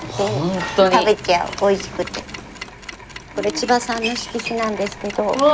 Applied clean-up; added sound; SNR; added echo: none; Mechanisms; 15 dB; none.